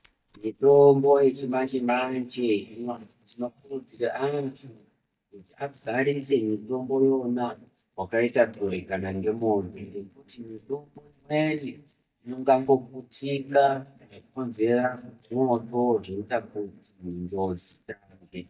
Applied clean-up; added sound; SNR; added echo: neural mask model DeepFilterNet 3.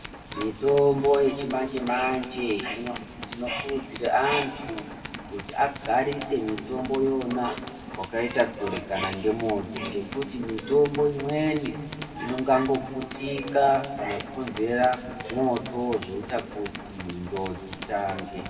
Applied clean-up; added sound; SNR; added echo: none; Tools; 10 dB; reverberation time 1.7 s.